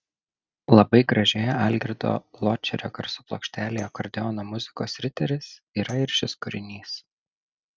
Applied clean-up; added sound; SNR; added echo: neural mask model RNNoise.